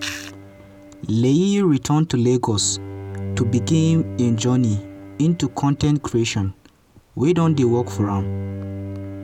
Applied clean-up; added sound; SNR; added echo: none; Bowed string instrument; 11 dB; none.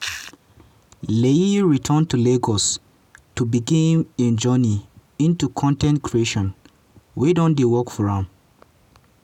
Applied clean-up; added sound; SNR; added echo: none; none; none; none.